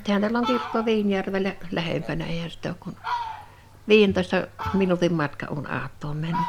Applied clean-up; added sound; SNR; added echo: none; Fowl; 10 dB; none.